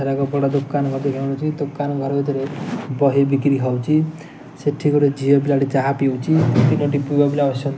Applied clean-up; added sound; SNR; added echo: none; none; none; none.